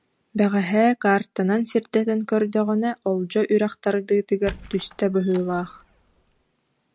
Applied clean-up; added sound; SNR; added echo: none; Squeak; 19 dB; none.